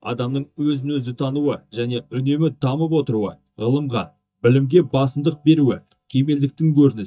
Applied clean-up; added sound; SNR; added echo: neural mask model DeepFilterNet 3.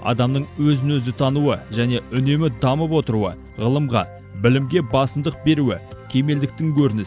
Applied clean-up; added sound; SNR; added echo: none; none; none; none.